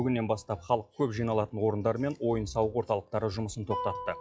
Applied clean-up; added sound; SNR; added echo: classical method log-MMSE.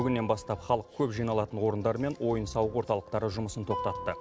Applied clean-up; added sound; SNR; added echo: none; Guitar; 14 dB; none.